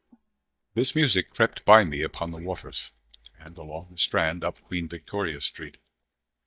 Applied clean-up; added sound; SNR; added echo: neural mask model DeepFilterNet 3.